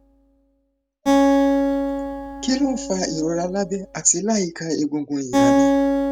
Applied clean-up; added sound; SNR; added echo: none; Acoustic guitar; -3 dB; none.